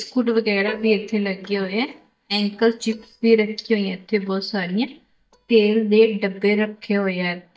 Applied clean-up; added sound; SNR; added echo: neural mask model DeepFilterNet 3.